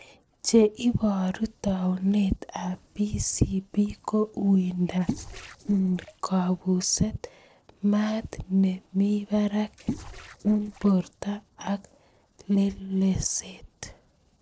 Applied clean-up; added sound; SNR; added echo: neural separator model SepFormer DNS4.